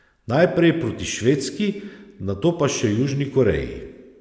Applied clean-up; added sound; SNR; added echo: none; none; none; none.